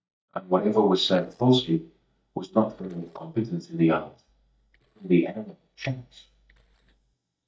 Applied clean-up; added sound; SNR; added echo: neural mask model DeepFilterNet 3.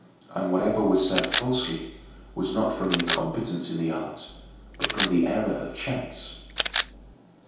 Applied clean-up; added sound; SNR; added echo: none; Camera; 3 dB; reverberation time 0.8 s.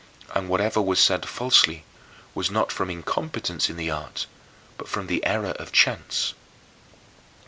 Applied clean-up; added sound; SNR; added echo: none; none; none; none.